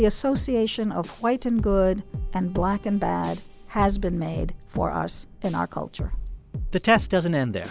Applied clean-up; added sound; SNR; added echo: none; none; none; none.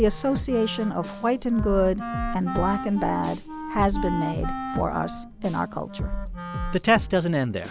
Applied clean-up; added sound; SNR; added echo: none; Wind instrument, woodwind instrument; 10 dB; none.